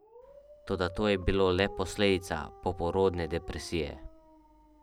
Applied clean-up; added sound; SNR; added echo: none; Dog; 19 dB; none.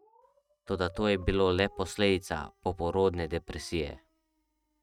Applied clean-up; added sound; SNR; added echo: neural mask model RNNoise.